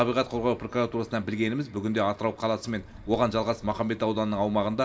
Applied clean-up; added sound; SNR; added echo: none; none; none; reverberation time 1.0 s.